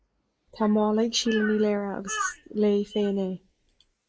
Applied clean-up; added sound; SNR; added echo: neural mask model Resemble Enhance denoiser.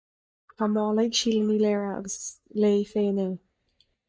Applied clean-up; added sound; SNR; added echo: neural mask model DeepFilterNet 3.